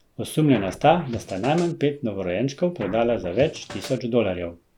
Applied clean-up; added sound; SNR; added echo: none; Scratching (performance technique); 15 dB; none.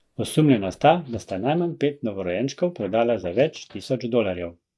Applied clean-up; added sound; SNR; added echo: neural mask model DeepFilterNet 3.